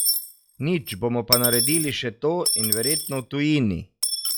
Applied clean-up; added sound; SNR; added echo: classical method log-MMSE.